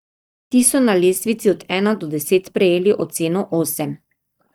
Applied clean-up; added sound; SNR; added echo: neural mask model DeepFilterNet 3.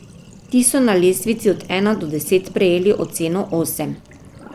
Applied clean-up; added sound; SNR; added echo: none; Sink (filling or washing); 19 dB; none.